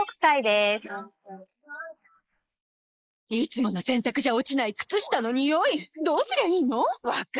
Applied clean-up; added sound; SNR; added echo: neural mask model Resemble Enhance denoiser.